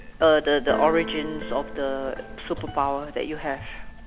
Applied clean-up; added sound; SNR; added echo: none; Keyboard (musical); 10 dB; none.